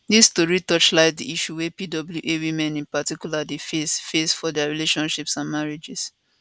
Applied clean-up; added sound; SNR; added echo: none; none; none; none.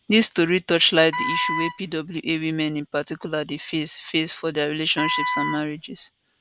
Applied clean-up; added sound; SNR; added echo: none; Wind instrument, woodwind instrument; 5 dB; none.